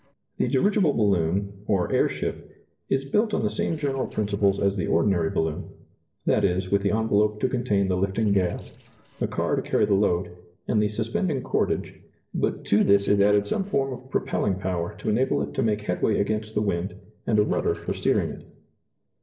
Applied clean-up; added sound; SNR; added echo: neural separator model SepFormer DNS4.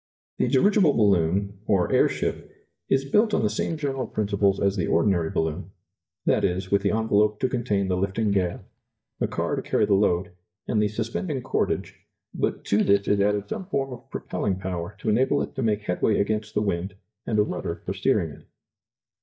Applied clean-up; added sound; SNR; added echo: neural mask model DeepFilterNet 3.